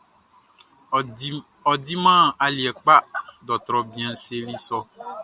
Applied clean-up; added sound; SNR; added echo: none; none; none; none.